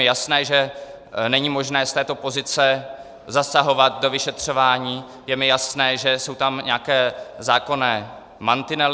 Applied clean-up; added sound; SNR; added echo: none; none; none; none.